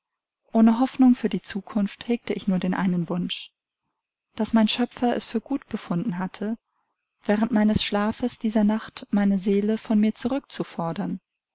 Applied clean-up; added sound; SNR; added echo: none; none; none; none.